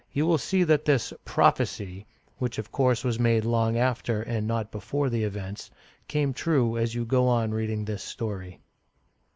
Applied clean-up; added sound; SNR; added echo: none; none; none; none.